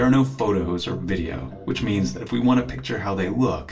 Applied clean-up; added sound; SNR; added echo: none; none; none; reverberation time 0.3 s.